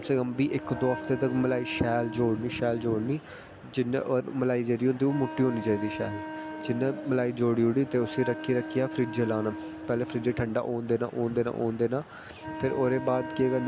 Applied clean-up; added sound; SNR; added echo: none; Wind instrument, woodwind instrument; 12 dB; none.